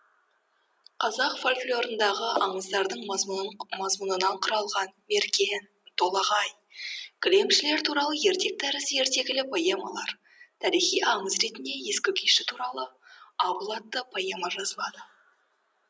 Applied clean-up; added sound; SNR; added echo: none; none; none; none.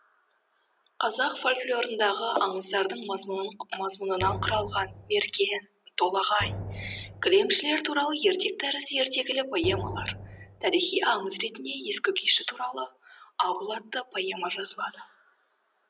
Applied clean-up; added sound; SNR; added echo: none; Drum; 11 dB; none.